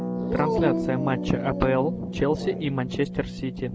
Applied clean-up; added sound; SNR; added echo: none; Harp + Dog; 2 dB; none.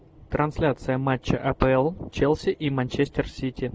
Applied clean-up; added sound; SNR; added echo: none; none; none; none.